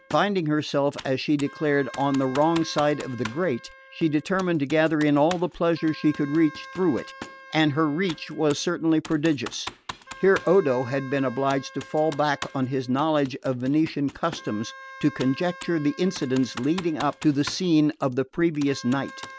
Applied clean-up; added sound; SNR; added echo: none; Wind instrument, woodwind instrument + Computer keyboard; 17 dB; none.